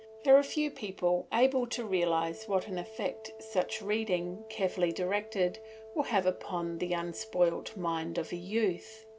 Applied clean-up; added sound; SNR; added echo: none; Wind instrument, woodwind instrument; 17 dB; none.